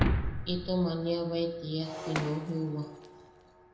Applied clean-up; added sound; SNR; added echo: none; Shatter; 2 dB; reverberation time 0.7 s.